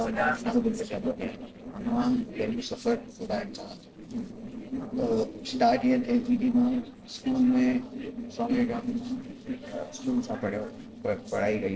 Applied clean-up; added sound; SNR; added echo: neural separator model SepFormer DNS4.